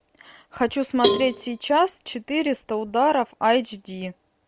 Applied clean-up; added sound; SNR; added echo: none; Cowbell; 5 dB; none.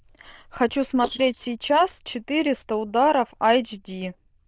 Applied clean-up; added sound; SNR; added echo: neural diffusion model UNIVERSE++.